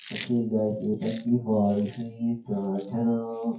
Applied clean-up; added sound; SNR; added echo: classical method WPE with log-MMSE.